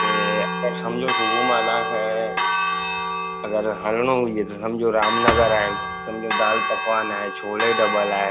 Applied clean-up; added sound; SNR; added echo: none; Church bell + Thump, thud; 1 dB; none.